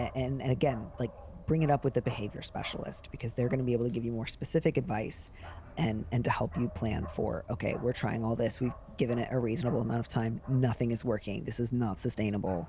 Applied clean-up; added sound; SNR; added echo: none; Bark; 15 dB; none.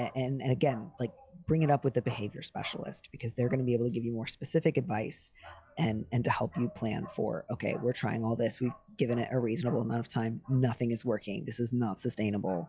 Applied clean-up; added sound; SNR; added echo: classical method log-MMSE.